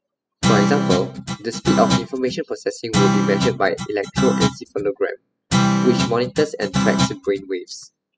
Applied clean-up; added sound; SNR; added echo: classical method spectral subtraction.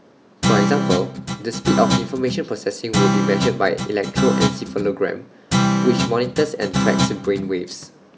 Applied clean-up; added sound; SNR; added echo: none; Guitar; -1 dB; none.